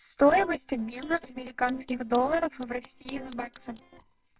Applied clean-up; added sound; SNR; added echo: neural separator model SepFormer WHAMR!.